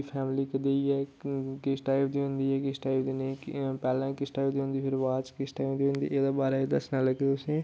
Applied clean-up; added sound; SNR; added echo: none; none; none; none.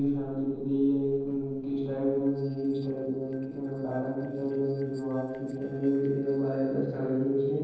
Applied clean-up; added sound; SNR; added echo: neural separator model SepFormer DNS4.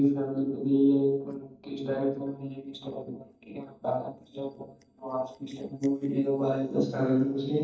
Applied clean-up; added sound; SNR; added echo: neural mask model DeepFilterNet 3.